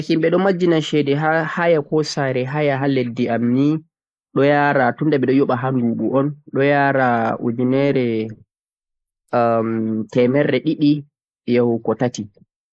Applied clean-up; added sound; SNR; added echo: neural mask model Resemble Enhance denoiser.